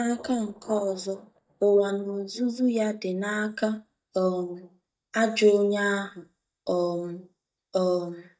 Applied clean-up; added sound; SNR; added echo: neural mask model DeepFilterNet 3.